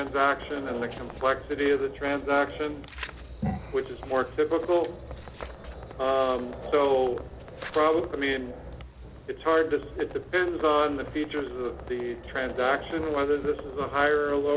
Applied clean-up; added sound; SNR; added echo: none; Livestock, farm animals, working animals; 15 dB; none.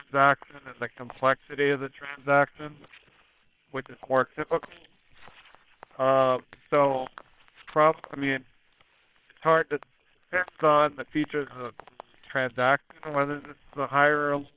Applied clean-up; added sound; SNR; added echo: neural separator model SepFormer WHAM!.